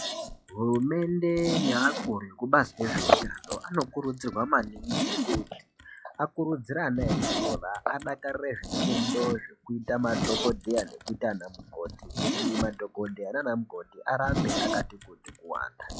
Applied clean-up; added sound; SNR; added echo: classical method log-MMSE.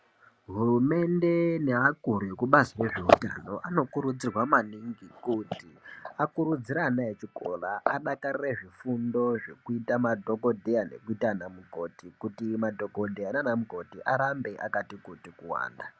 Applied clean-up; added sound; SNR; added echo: none; none; none; none.